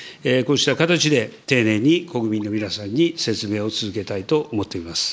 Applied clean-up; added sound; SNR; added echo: neural mask model Resemble Enhance denoiser.